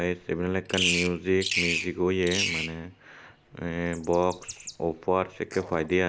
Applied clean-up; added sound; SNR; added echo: none; Bird vocalization, bird call, bird song; 6 dB; none.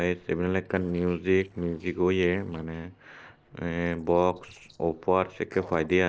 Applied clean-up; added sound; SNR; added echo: neural separator model SepFormer DNS4.